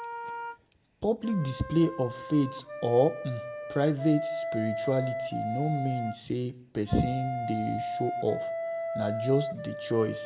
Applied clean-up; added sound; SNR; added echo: none; Wind instrument, woodwind instrument; 6 dB; reverberation time 0.6 s.